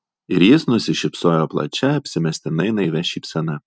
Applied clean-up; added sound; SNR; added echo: none; none; none; none.